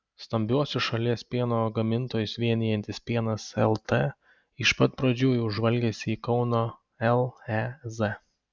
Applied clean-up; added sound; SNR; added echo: none; none; none; none.